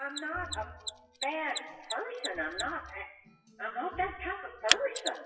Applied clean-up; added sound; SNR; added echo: classical method WPE with log-MMSE.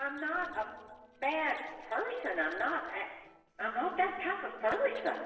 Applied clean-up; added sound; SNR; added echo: neural separator model SepFormer DNS4.